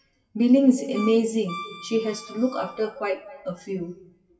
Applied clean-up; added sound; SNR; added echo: classical method WPE with log-MMSE.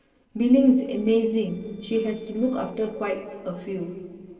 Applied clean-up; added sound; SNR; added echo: neural separator model SepFormer DNS4.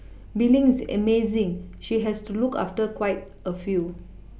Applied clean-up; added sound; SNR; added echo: none; none; none; none.